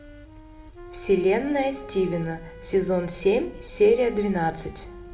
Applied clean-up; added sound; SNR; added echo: none; Wind instrument, woodwind instrument; 18 dB; reverberation time 0.8 s.